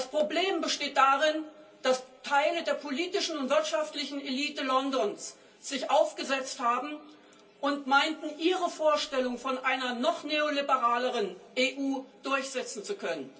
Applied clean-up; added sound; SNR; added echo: none; none; none; reverberation time 0.3 s.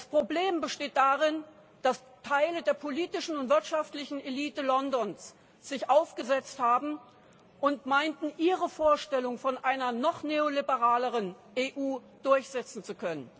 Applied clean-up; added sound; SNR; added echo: none; none; none; none.